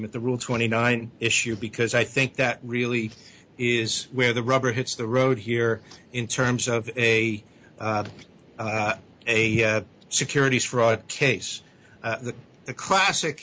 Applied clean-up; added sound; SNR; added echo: none; none; none; none.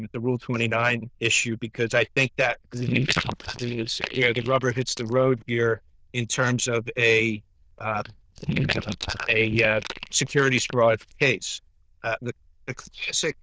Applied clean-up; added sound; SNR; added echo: neural diffusion model UNIVERSE++.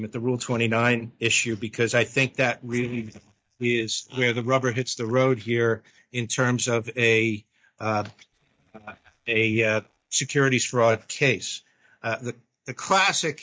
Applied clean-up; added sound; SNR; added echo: neural mask model DeepFilterNet 3.